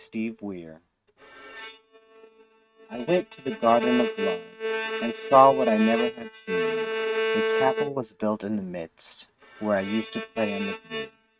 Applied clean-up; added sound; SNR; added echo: neural mask model RNNoise.